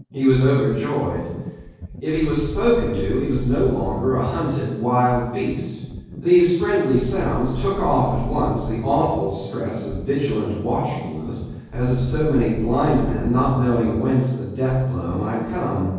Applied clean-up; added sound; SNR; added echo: none; Wind; 11 dB; reverberation time 1.3 s.